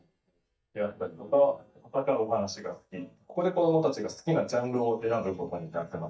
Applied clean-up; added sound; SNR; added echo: neural mask model DeepFilterNet 3.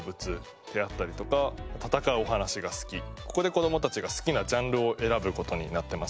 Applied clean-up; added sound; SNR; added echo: none; none; none; none.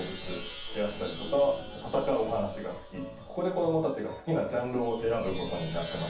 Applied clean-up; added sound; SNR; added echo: none; Chime; 5 dB; reverberation time 0.7 s.